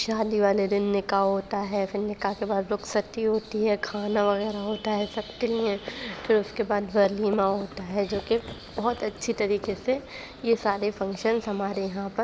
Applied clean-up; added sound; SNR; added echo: none; Livestock, farm animals, working animals; 19 dB; none.